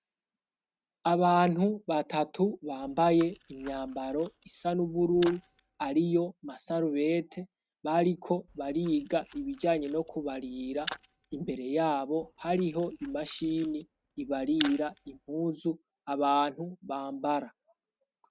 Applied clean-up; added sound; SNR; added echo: neural mask model RNNoise.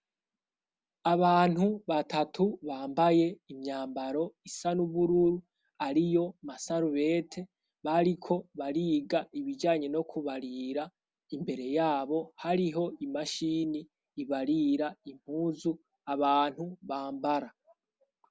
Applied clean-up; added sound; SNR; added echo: none; none; none; none.